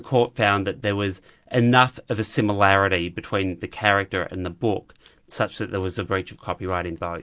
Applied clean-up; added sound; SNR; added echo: none; none; none; none.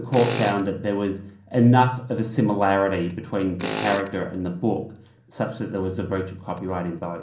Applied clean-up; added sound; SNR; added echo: none; Tools; 11 dB; reverberation time 0.6 s.